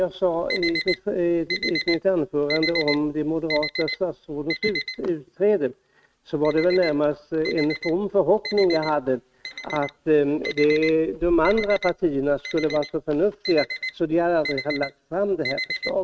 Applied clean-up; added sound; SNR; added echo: neural mask model RNNoise.